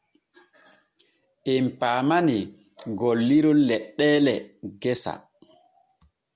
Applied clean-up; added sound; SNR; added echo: none; none; none; none.